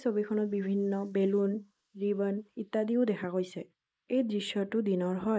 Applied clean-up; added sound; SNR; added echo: neural mask model Resemble Enhance denoiser.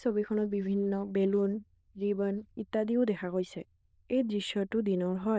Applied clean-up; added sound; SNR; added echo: neural diffusion model UNIVERSE++.